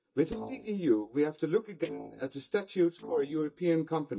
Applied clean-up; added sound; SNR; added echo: neural mask model DeepFilterNet 3.